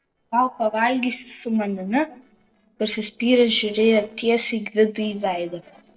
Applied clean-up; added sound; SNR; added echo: neural separator model SepFormer DNS4.